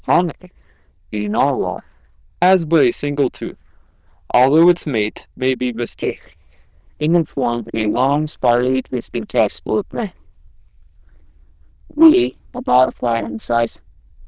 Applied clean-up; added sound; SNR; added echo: neural diffusion model UNIVERSE++.